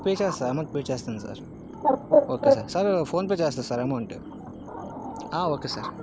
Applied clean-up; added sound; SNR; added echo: none; Bird; 0 dB; none.